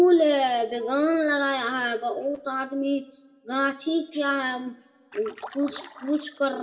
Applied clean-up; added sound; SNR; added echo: none; Splash, splatter; 18 dB; reverberation time 1.0 s.